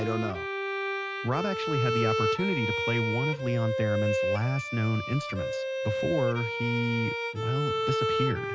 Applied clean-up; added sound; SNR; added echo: none; Bowed string instrument; 0 dB; none.